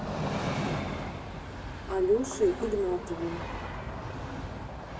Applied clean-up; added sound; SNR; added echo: none; Train; 2 dB; reverberation time 1.5 s.